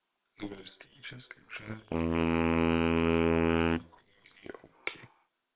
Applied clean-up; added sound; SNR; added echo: neural separator model SepFormer WHAM!.